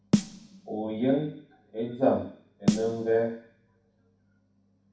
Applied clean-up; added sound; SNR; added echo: none; Snare drum; 2 dB; reverberation time 0.6 s.